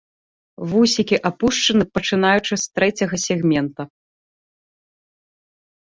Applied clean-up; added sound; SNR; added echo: none; none; none; none.